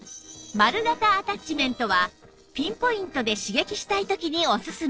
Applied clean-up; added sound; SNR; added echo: neural separator model SepFormer DNS4.